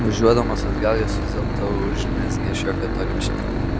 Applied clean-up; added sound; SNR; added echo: none; Engine / Boat, Water vehicle; -2 dB; none.